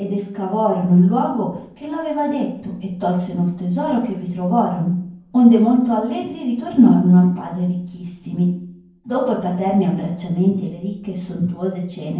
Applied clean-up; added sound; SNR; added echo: none; none; none; reverberation time 0.9 s.